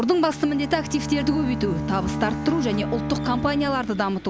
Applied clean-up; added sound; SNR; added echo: none; Bowed string instrument; 6 dB; none.